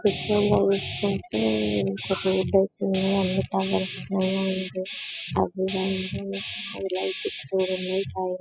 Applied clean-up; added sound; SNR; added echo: classical method spectral subtraction.